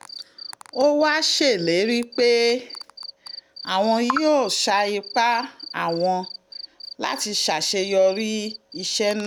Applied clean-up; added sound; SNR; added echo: none; Cricket; 17 dB; none.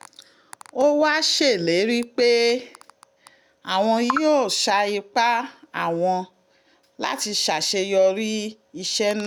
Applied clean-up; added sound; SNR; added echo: none; none; none; none.